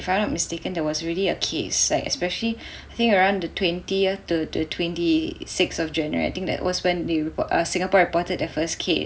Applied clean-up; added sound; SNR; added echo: none; none; none; none.